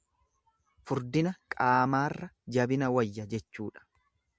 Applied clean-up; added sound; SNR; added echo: none; none; none; none.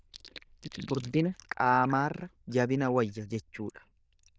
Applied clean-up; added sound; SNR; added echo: neural diffusion model UNIVERSE++.